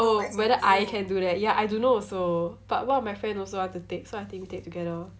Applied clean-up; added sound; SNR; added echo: none; none; none; none.